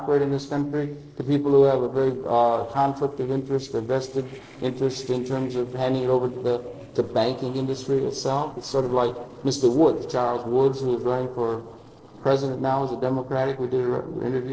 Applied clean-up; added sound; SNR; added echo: neural separator model SepFormer DNS4.